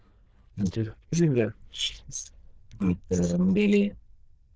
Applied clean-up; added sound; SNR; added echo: neural diffusion model UNIVERSE++.